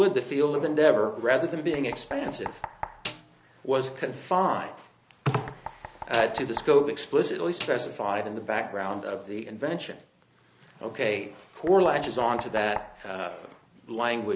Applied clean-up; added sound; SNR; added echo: none; Knock + Snare drum; 14 dB; none.